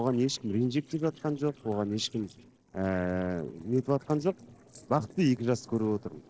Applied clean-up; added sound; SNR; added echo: neural separator model SepFormer DNS4.